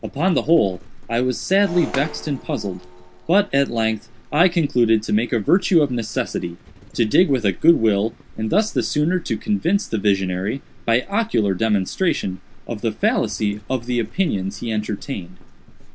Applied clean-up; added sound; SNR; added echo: none; Livestock, farm animals, working animals + Shatter; 17 dB; none.